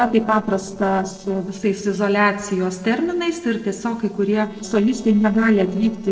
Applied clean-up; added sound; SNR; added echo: neural separator model SepFormer DNS4.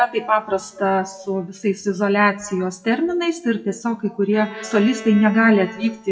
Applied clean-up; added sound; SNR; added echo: classical method WPE with log-MMSE.